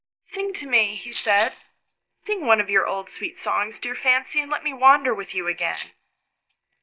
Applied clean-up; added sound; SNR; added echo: neural mask model DeepFilterNet 3.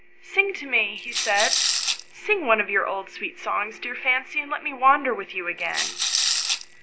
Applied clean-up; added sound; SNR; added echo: none; Rattle / Rattle (instrument); 0 dB; none.